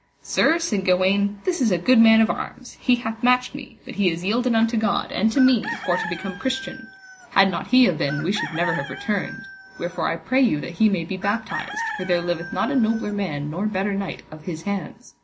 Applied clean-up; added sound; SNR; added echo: none; Chicken, rooster; 11 dB; none.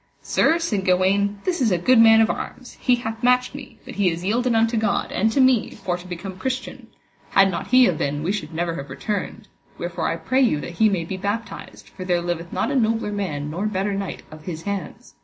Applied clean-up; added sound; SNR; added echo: none; none; none; none.